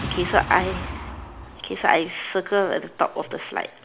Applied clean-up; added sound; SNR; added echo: none; Boom; 10 dB; none.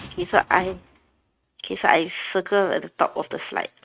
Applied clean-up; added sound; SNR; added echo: neural mask model RNNoise.